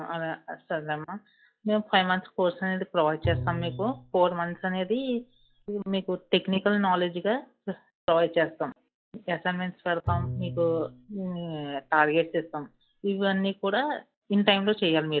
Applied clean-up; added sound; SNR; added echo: classical method log-MMSE.